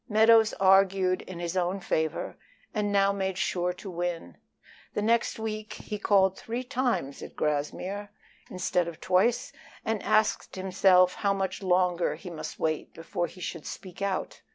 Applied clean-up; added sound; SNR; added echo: none; none; none; none.